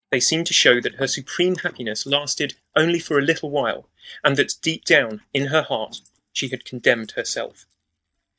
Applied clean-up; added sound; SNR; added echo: neural mask model DeepFilterNet 3.